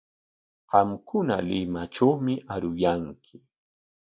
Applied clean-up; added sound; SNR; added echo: none; none; none; none.